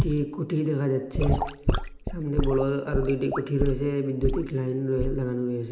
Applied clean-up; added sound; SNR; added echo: none; Sink (filling or washing) / Gurgling / Liquid; 3 dB; reverberation time 0.8 s.